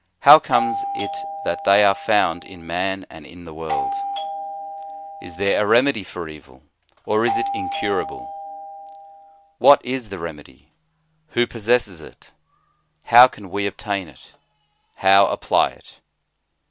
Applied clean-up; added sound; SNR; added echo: none; Doorbell; 6 dB; none.